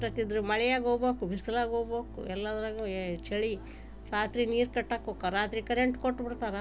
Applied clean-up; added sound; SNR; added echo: none; Musical instrument; 18 dB; none.